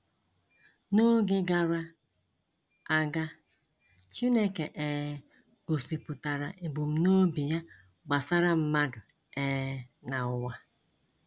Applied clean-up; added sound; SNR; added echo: none; none; none; none.